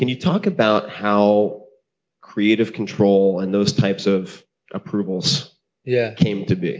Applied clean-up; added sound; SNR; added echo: none; none; none; none.